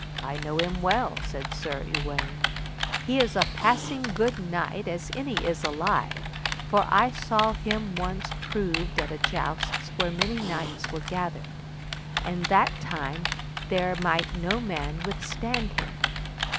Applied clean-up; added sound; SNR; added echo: none; Typing; 3 dB; none.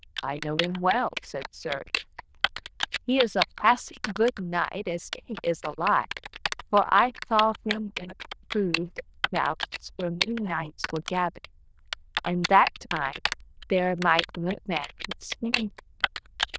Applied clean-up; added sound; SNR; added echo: neural diffusion model UNIVERSE++.